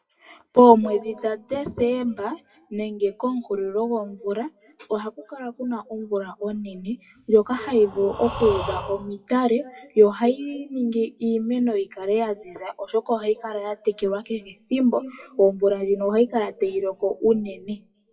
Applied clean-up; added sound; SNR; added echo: classical method WPE with log-MMSE.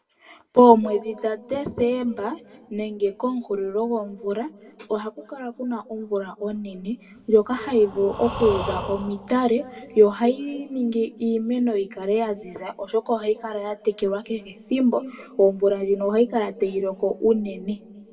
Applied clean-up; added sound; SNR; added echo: none; Breathing; 11 dB; reverberation time 2.1 s.